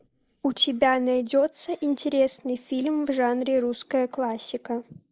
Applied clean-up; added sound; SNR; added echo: neural mask model Resemble Enhance denoiser.